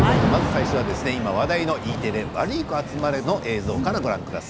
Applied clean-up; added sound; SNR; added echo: none; Thunder / Rain; 1 dB; none.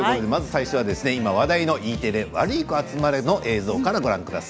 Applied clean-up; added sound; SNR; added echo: none; none; none; none.